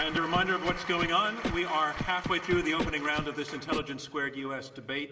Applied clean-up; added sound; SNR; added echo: none; Scratching (performance technique); 9 dB; reverberation time 2.0 s.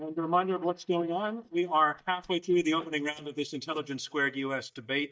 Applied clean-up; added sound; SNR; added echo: neural mask model DeepFilterNet 3.